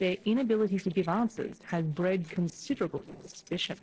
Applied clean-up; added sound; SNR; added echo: neural separator model SepFormer DNS4.